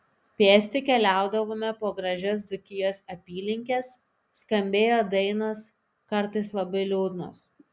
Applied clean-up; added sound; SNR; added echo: none; none; none; none.